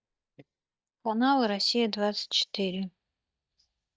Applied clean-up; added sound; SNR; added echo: neural mask model DeepFilterNet 3.